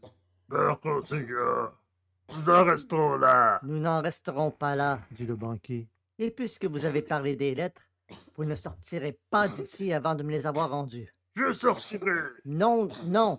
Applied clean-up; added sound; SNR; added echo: neural mask model RNNoise.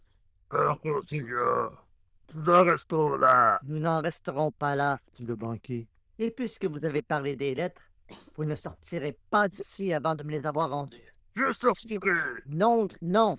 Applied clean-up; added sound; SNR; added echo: neural diffusion model UNIVERSE++.